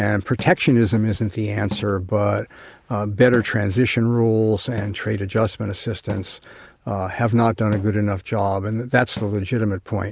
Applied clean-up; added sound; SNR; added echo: none; Cupboard open or close / Drawer open or close; 19 dB; none.